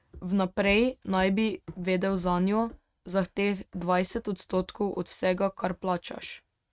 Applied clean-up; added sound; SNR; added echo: neural mask model RNNoise.